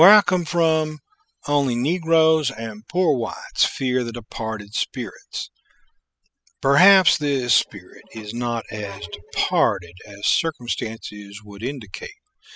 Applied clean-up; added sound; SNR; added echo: classical method spectral subtraction.